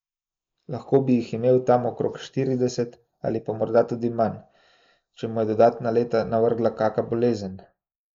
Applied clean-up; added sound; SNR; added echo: neural mask model Resemble Enhance denoiser.